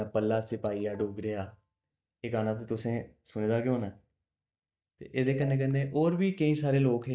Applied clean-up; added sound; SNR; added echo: neural mask model DeepFilterNet 3.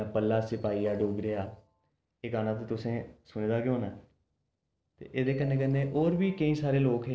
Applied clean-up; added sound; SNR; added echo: neural separator model SepFormer DNS4.